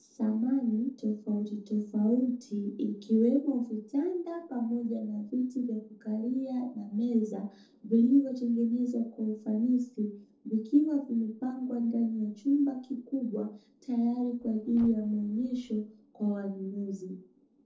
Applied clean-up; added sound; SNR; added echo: neural separator model SepFormer DNS4.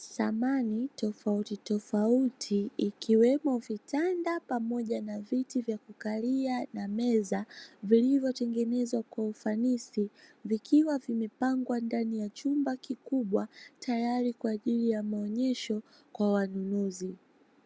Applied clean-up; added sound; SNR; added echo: none; none; none; none.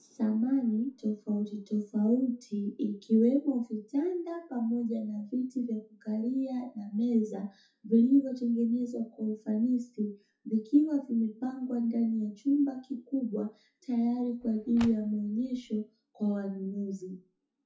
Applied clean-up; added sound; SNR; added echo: classical method WPE with log-MMSE.